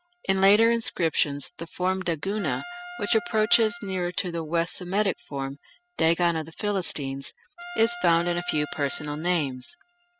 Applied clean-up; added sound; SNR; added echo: classical method spectral subtraction.